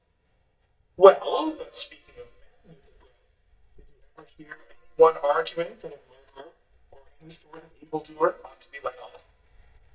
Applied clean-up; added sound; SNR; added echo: neural mask model DeepFilterNet 3.